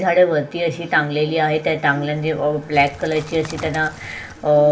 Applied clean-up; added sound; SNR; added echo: none; Crackle; 19 dB; reverberation time 0.4 s.